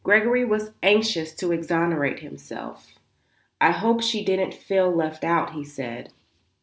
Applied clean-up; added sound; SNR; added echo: none; none; none; none.